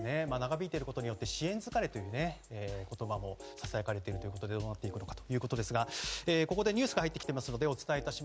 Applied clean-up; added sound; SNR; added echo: none; none; none; none.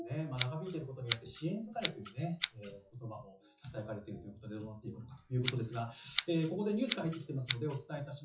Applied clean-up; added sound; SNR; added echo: classical method WPE with log-MMSE.